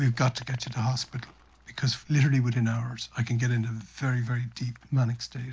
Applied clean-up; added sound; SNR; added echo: none; none; none; none.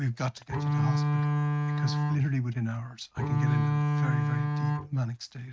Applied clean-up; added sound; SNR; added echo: neural mask model RNNoise.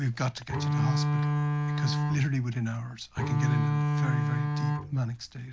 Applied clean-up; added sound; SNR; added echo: none; Bowed string instrument; -4 dB; none.